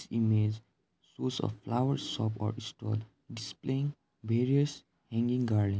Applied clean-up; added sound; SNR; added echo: none; none; none; none.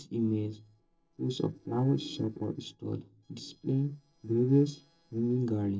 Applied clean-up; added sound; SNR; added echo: neural separator model SepFormer DNS4.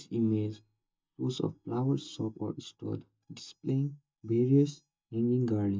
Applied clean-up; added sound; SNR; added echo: neural mask model DeepFilterNet 3.